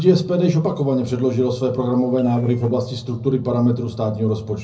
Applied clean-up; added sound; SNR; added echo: neural separator model SepFormer DNS4.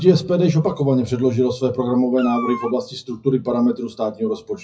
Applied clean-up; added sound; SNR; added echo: classical method WPE with log-MMSE.